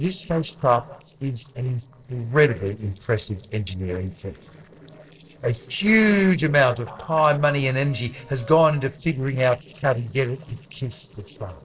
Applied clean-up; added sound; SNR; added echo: neural separator model SepFormer DNS4.